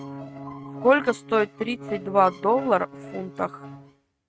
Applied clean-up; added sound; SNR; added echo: neural mask model RNNoise.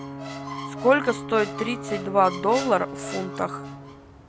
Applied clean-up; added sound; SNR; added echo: none; Alarm / Ocean / Boat, Water vehicle + Squeak; 9 dB; none.